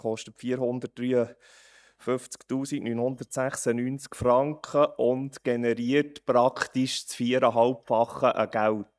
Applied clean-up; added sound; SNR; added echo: neural mask model DeepFilterNet 3.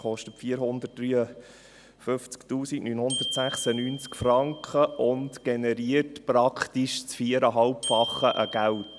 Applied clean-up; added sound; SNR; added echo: none; Glockenspiel; 13 dB; none.